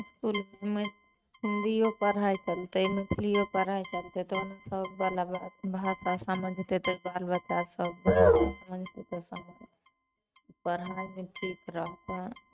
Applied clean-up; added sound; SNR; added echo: neural mask model RNNoise.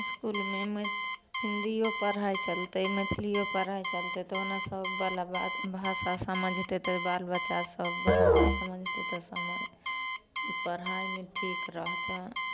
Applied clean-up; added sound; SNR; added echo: none; Alarm + Musical instrument; -2 dB; none.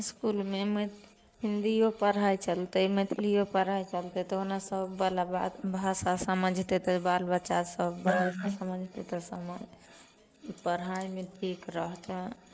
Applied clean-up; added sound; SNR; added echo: neural mask model Resemble Enhance denoiser.